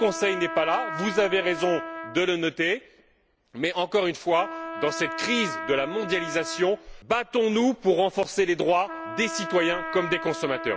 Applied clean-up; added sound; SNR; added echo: none; Trumpet; 10 dB; none.